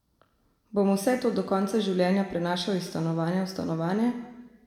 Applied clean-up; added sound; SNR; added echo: none; none; none; reverberation time 0.9 s.